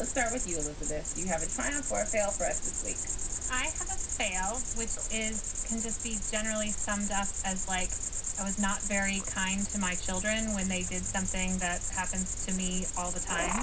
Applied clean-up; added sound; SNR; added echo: none; Cricket; -3 dB; reverberation time 0.4 s.